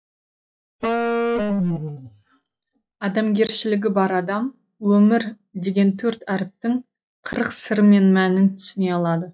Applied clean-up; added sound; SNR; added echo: classical method log-MMSE.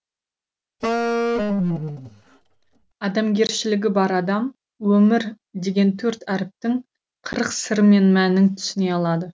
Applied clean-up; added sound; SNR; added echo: none; Wind instrument, woodwind instrument; 3 dB; none.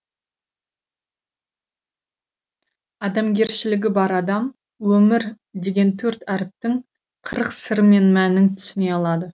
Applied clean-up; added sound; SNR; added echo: none; none; none; none.